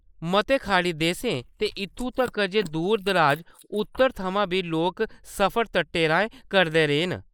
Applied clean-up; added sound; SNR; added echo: neural mask model Resemble Enhance denoiser.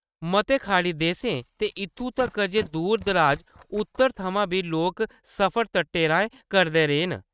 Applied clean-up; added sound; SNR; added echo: neural mask model RNNoise.